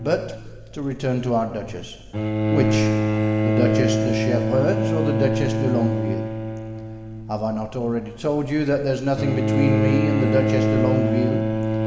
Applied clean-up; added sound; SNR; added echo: none; Bowed string instrument; -2 dB; reverberation time 1.7 s.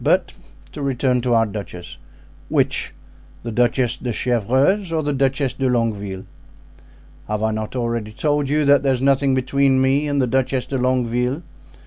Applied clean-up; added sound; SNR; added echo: none; none; none; none.